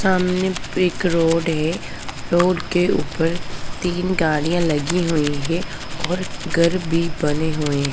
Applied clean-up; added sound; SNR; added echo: none; Domestic sounds, home sounds; 5 dB; none.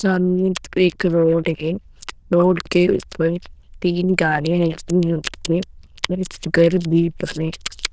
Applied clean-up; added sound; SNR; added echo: neural diffusion model UNIVERSE++.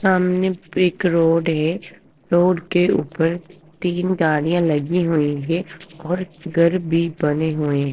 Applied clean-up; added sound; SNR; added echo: neural separator model SepFormer DNS4.